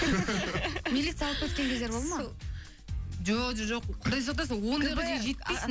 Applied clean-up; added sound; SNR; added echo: none; Computer keyboard; 17 dB; none.